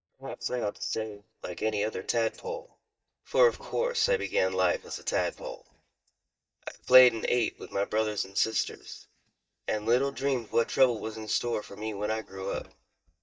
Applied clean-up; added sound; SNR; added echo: neural mask model DeepFilterNet 3.